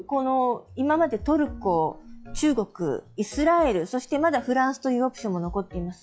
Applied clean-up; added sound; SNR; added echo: classical method log-MMSE.